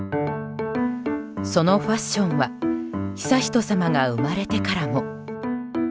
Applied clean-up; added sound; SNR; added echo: none; none; none; none.